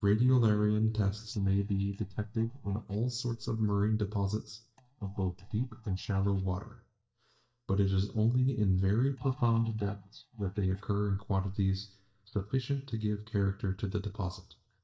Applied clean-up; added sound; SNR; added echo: neural mask model DeepFilterNet 3.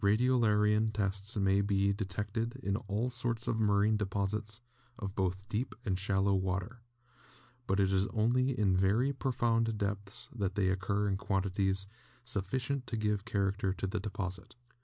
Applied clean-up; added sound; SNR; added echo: none; none; none; none.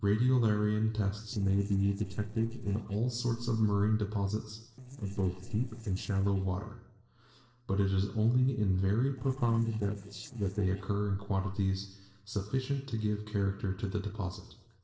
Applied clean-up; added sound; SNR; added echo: neural separator model SepFormer DNS4.